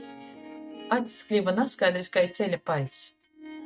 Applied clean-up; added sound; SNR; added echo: neural mask model RNNoise.